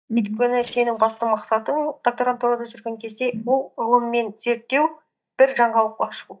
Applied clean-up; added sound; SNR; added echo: neural mask model DeepFilterNet 3.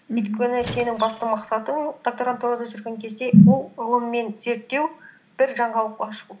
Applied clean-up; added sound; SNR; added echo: none; Squeak; 15 dB; none.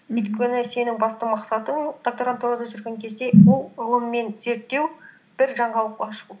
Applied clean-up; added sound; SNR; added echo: none; none; none; none.